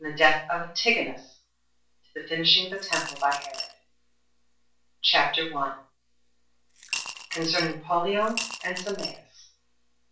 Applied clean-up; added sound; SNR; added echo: none; Coin (dropping) / Glass; 8 dB; reverberation time 0.3 s.